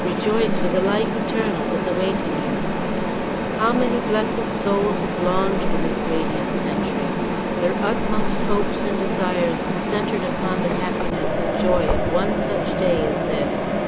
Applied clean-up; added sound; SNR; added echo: none; Mechanisms; -4 dB; none.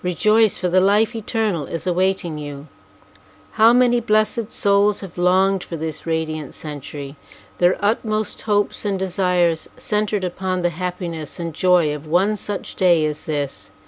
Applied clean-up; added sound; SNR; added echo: none; none; none; none.